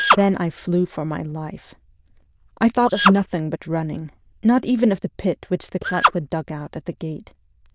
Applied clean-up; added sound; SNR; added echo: neural diffusion model UNIVERSE++.